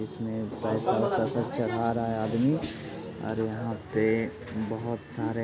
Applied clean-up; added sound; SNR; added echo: none; none; none; none.